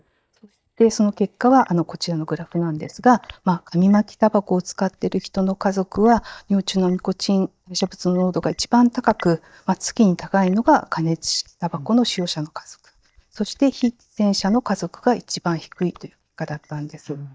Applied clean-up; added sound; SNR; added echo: neural mask model DeepFilterNet 3.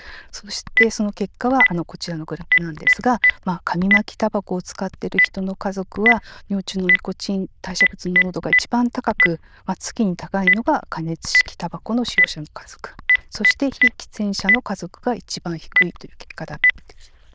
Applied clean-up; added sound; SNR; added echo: neural diffusion model UNIVERSE++.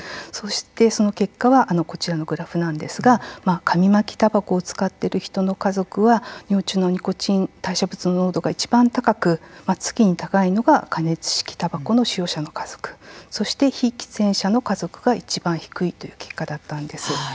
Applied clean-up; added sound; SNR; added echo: none; none; none; none.